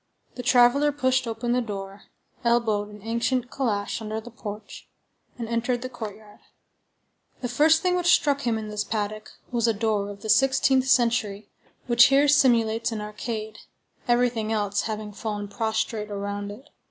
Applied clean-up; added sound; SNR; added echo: none; none; none; none.